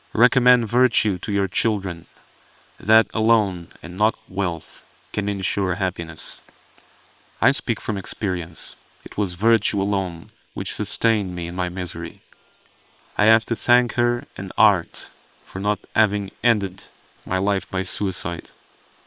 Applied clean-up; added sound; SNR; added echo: neural separator model SepFormer WHAM!.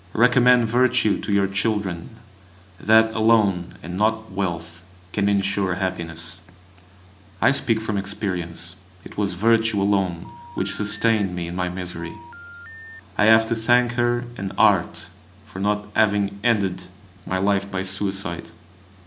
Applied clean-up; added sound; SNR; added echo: none; Telephone; 18 dB; none.